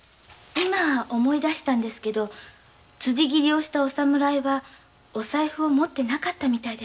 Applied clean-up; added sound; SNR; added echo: none; none; none; none.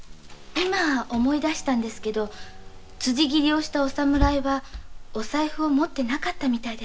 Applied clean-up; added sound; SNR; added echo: none; Engine / Car; 9 dB; none.